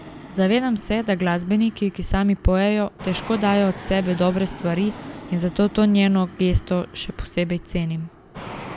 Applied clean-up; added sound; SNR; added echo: none; Fixed-wing aircraft, airplane; 17 dB; none.